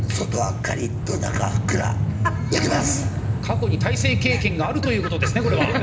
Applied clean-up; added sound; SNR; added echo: none; Train; -1 dB; reverberation time 2.1 s.